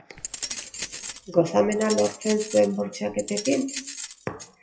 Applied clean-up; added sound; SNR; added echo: classical method WPE with log-MMSE.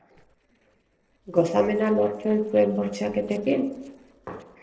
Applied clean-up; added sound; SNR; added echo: neural separator model SepFormer DNS4.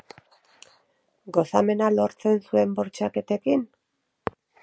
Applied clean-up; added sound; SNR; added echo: none; none; none; none.